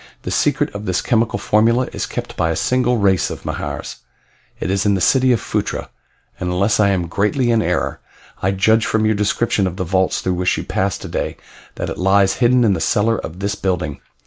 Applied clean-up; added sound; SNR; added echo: none; none; none; none.